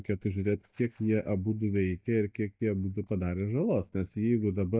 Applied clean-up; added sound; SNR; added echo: neural mask model DeepFilterNet 3.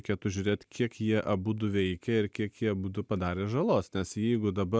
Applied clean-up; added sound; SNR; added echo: none; none; none; none.